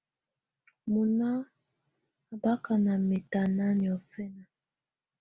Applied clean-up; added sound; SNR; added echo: none; none; none; none.